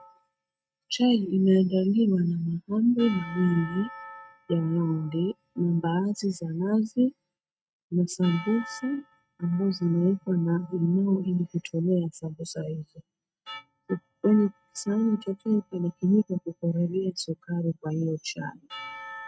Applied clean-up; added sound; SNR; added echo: neural mask model RNNoise.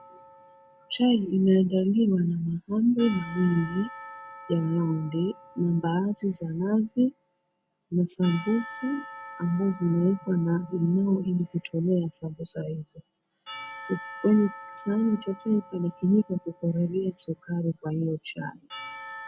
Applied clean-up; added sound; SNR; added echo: none; Church bell / Percussion; 19 dB; none.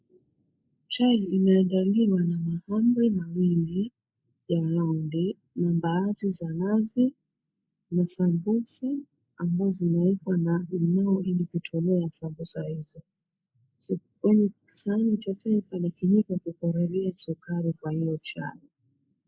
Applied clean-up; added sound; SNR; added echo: neural mask model Resemble Enhance denoiser.